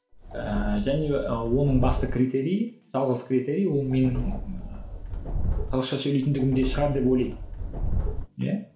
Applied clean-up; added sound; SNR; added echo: none; Subway, metro, underground; 3 dB; reverberation time 0.4 s.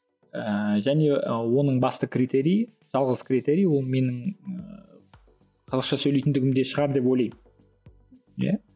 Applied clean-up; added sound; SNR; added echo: none; none; none; none.